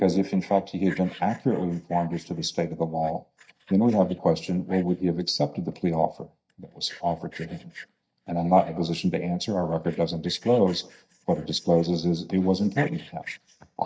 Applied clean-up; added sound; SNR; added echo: neural mask model DeepFilterNet 3.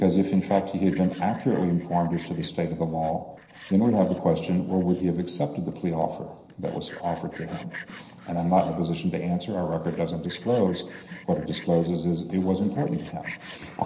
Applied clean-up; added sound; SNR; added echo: neural separator model SepFormer DNS4.